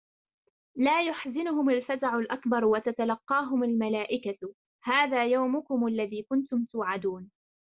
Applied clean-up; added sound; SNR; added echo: none; none; none; none.